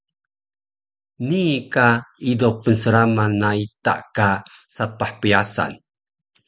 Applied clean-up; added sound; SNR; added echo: none; none; none; none.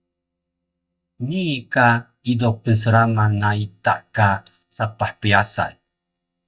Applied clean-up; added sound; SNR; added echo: neural mask model DeepFilterNet 3.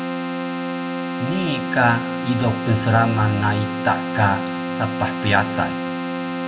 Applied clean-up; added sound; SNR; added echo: none; Keyboard (musical); 3 dB; reverberation time 0.5 s.